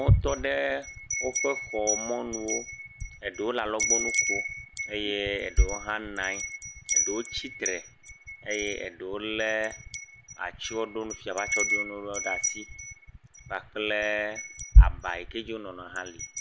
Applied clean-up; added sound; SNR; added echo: none; Wind chime; -5 dB; none.